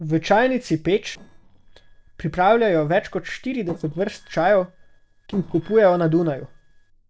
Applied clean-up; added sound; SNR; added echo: neural separator model SepFormer DNS4.